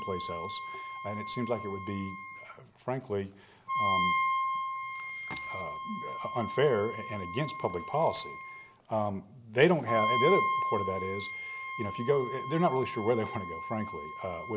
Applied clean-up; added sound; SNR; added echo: none; Wind instrument, woodwind instrument; 3 dB; none.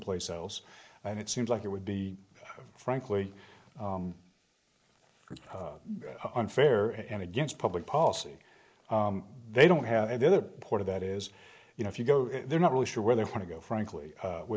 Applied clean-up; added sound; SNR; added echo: neural mask model Resemble Enhance denoiser.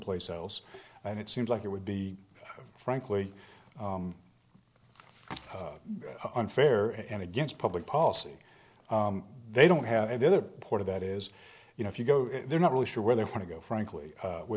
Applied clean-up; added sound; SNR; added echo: none; none; none; none.